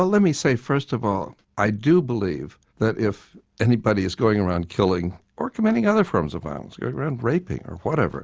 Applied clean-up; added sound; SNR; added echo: none; none; none; none.